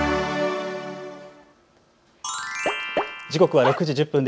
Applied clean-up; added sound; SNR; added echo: none; none; none; none.